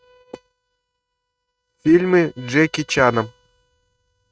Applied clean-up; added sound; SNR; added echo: neural mask model RNNoise.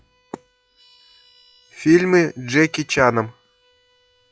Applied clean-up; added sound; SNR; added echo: classical method log-MMSE.